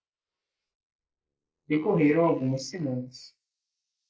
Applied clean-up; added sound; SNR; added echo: neural mask model Resemble Enhance denoiser.